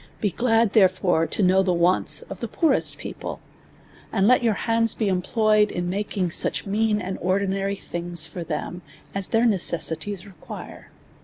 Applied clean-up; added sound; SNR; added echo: none; none; none; none.